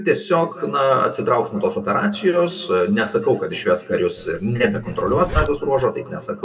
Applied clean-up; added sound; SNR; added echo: none; Zipper (clothing); 8 dB; reverberation time 1.8 s.